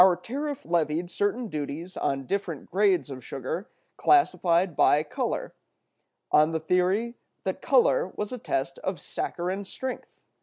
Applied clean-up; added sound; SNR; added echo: none; none; none; none.